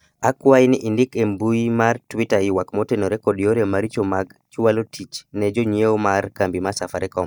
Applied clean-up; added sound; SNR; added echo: neural mask model DeepFilterNet 3.